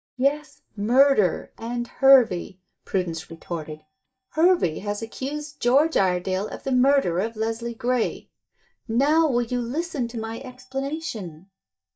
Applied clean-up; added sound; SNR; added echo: neural mask model DeepFilterNet 3.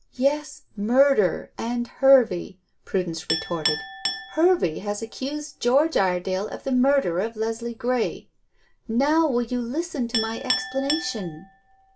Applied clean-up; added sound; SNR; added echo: none; Chink, clink; 12 dB; reverberation time 0.2 s.